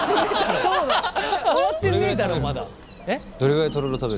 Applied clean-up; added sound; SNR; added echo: none; Bird vocalization, bird call, bird song; 11 dB; none.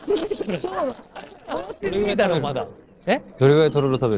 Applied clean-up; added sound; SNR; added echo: neural separator model SepFormer DNS4.